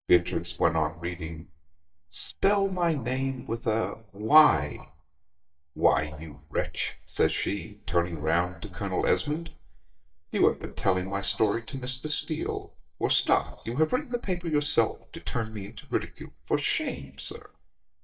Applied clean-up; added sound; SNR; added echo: neural mask model DeepFilterNet 3.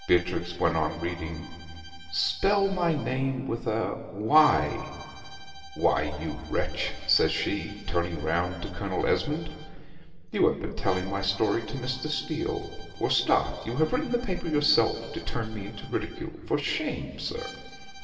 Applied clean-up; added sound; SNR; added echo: none; Bowed string instrument; 20 dB; reverberation time 2.0 s.